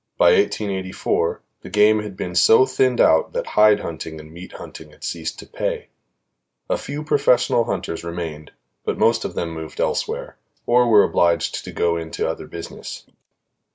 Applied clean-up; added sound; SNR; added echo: none; none; none; none.